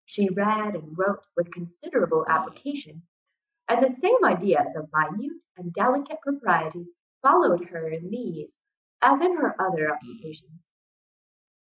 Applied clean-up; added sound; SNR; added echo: classical method Wiener filter.